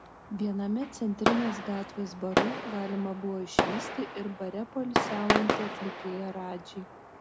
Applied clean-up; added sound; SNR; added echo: none; Fireworks; -1 dB; none.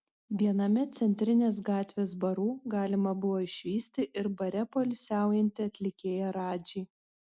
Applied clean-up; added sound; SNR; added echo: none; none; none; none.